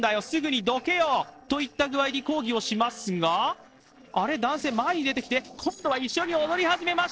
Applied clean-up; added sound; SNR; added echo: neural separator model SepFormer DNS4.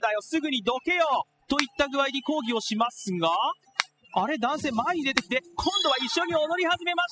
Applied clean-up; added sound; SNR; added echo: classical method spectral subtraction.